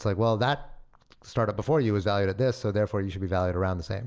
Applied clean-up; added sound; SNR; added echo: none; none; none; none.